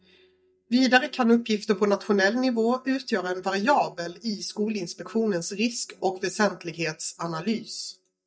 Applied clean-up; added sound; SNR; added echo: neural mask model DeepFilterNet 3.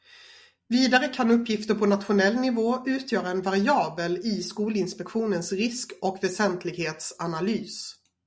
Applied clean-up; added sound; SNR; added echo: none; none; none; none.